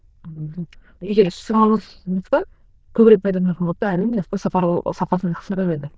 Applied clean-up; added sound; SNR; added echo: neural diffusion model UNIVERSE++.